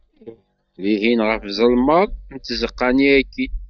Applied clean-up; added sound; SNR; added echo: neural mask model DeepFilterNet 3.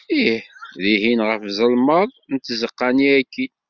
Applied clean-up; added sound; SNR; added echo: none; none; none; none.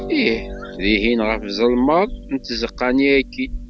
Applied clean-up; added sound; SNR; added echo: none; Harp; 12 dB; none.